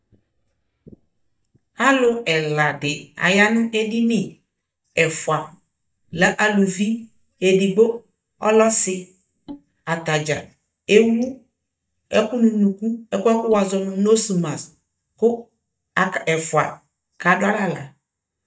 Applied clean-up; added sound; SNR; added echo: neural mask model DeepFilterNet 3.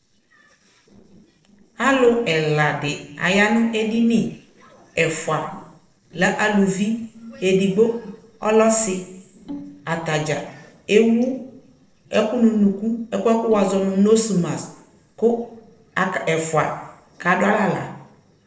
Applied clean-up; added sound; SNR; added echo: neural separator model SepFormer DNS4.